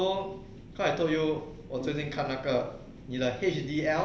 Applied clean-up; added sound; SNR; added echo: none; Keyboard (musical); 15 dB; none.